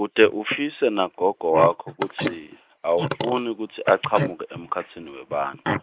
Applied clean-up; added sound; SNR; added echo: neural mask model Resemble Enhance denoiser.